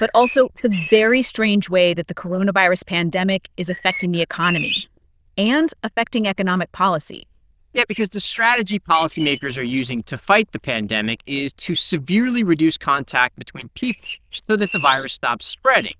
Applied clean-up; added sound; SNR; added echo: neural diffusion model UNIVERSE++.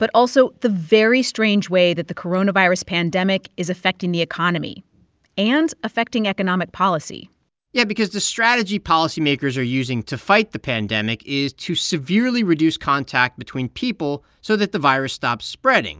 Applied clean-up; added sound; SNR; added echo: none; none; none; none.